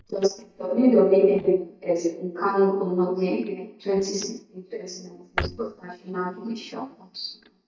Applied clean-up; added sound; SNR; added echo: neural mask model DeepFilterNet 3.